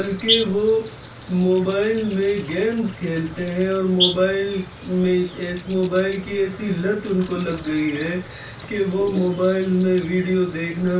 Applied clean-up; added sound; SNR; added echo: none; Insect; 10 dB; reverberation time 0.3 s.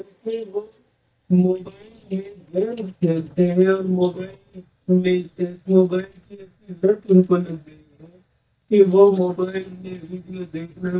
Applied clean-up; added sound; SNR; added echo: neural mask model DeepFilterNet 3.